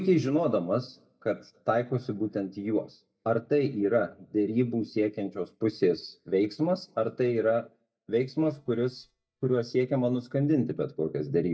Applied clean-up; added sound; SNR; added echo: neural mask model DeepFilterNet 3.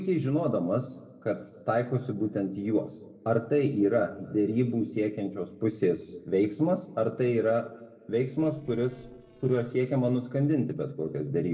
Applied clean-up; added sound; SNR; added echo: neural separator model SepFormer DNS4.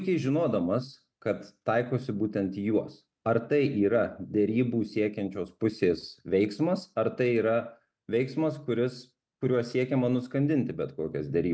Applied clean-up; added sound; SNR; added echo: none; none; none; none.